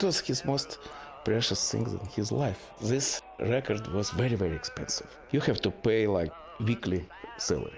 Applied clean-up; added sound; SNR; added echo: none; none; none; none.